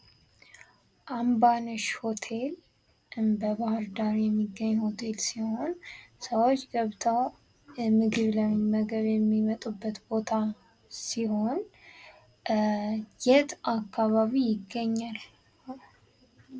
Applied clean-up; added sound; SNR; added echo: none; none; none; none.